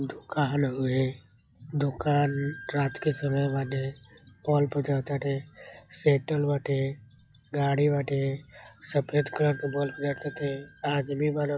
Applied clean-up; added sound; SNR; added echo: classical method log-MMSE.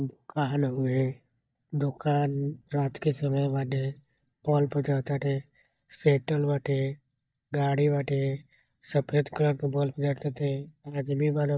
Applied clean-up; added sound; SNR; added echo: neural mask model DeepFilterNet 3.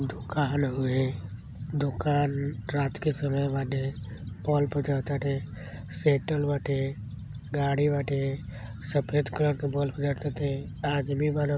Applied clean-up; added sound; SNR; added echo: none; none; none; none.